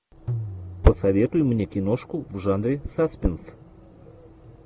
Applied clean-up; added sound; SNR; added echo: none; Tabla; 12 dB; none.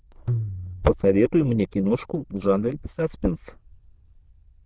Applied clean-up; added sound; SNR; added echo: neural diffusion model UNIVERSE++.